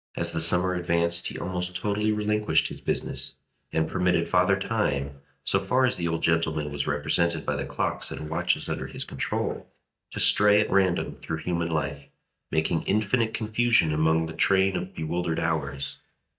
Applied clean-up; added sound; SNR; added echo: neural mask model DeepFilterNet 3.